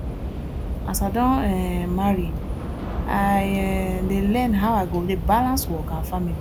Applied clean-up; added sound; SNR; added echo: none; Subway, metro, underground / Train; 4 dB; none.